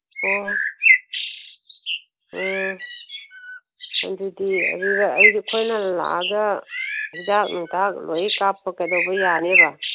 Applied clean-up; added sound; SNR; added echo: none; Bird; -2 dB; none.